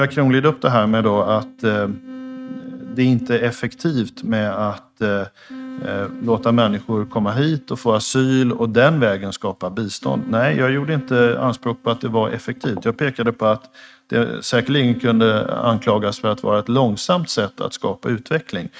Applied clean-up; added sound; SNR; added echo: neural mask model RNNoise.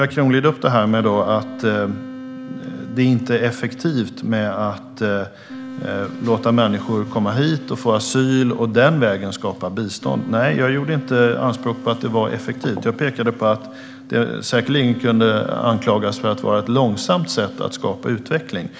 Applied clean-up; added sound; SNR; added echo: none; Wind instrument, woodwind instrument; 14 dB; none.